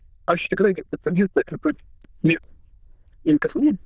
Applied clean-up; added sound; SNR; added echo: neural diffusion model UNIVERSE++.